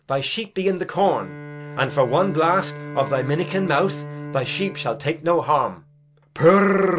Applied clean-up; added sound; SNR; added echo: none; Bowed string instrument; 14 dB; none.